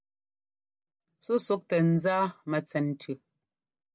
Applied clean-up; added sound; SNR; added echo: none; none; none; none.